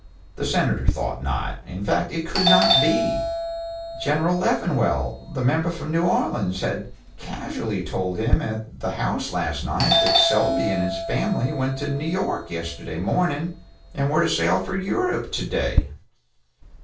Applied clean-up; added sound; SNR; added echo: none; Doorbell; 3 dB; reverberation time 0.3 s.